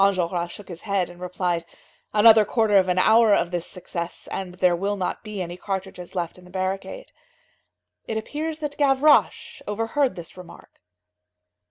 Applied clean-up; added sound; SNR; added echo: none; none; none; none.